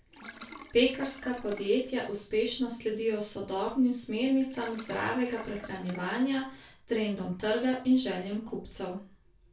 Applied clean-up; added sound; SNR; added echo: none; Sink (filling or washing); 18 dB; reverberation time 0.3 s.